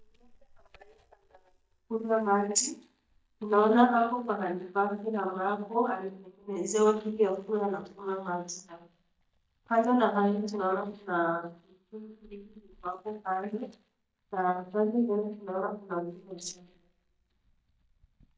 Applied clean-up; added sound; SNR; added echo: neural mask model DeepFilterNet 3.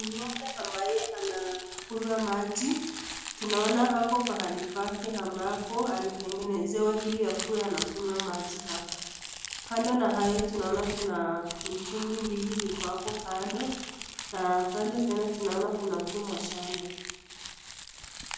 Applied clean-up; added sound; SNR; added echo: none; Crumpling, crinkling; 9 dB; reverberation time 0.9 s.